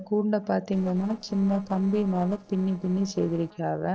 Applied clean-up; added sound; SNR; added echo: neural separator model SepFormer DNS4.